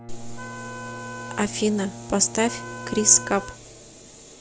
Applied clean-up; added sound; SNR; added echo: none; Wind instrument, woodwind instrument + Bowed string instrument; 12 dB; none.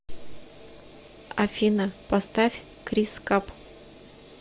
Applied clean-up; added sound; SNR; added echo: none; none; none; none.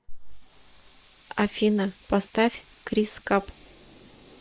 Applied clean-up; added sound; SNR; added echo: neural mask model Resemble Enhance denoiser.